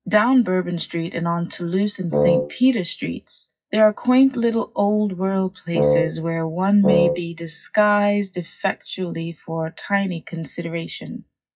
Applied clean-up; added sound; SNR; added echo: classical method WPE with log-MMSE.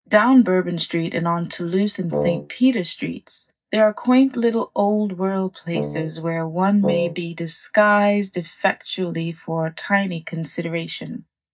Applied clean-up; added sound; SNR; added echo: neural mask model DeepFilterNet 3.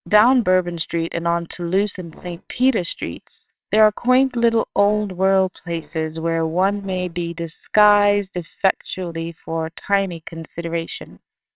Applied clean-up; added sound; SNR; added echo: neural separator model SepFormer WHAMR!.